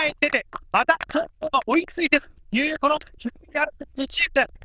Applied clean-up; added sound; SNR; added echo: neural diffusion model UNIVERSE++.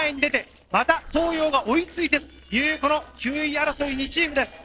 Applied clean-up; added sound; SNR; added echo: neural separator model SepFormer DNS4.